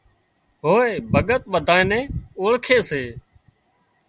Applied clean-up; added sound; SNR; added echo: none; none; none; none.